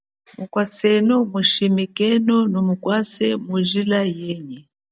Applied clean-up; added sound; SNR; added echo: none; none; none; none.